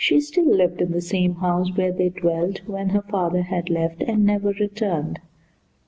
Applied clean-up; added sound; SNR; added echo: none; none; none; none.